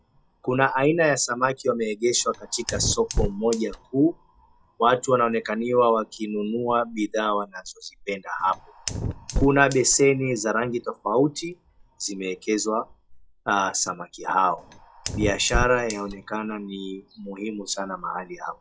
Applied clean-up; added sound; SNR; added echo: classical method log-MMSE.